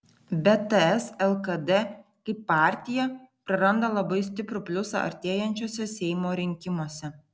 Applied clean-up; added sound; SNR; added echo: none; none; none; none.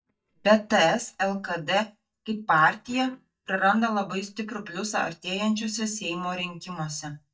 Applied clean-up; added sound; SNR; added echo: neural mask model DeepFilterNet 3.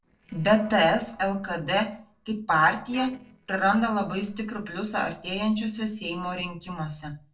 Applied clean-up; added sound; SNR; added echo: neural separator model SepFormer DNS4.